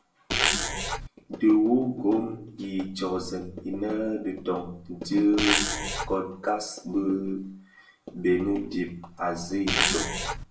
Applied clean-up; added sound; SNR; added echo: none; Zipper (clothing); -2 dB; reverberation time 0.3 s.